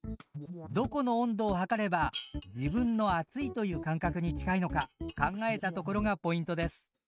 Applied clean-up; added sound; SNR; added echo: neural mask model RNNoise.